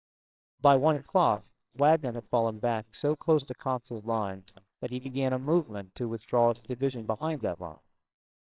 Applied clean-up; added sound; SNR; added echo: neural separator model SepFormer WHAMR!.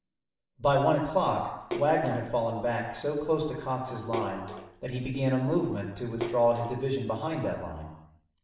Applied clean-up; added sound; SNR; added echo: none; Splash, splatter; 13 dB; reverberation time 0.9 s.